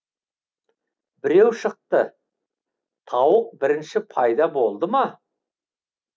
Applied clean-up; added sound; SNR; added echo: none; none; none; none.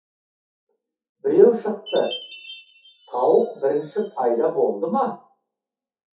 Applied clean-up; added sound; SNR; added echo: classical method WPE with log-MMSE.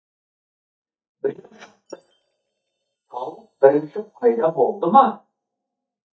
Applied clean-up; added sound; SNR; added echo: neural mask model DeepFilterNet 3.